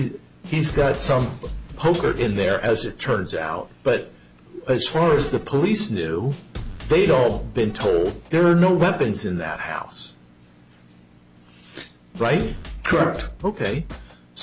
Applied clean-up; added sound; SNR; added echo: none; Drum kit; 11 dB; none.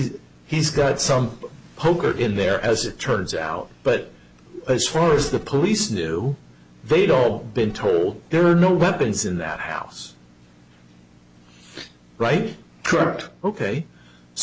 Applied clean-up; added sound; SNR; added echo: none; none; none; none.